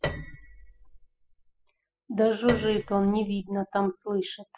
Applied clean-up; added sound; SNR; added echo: classical method spectral subtraction.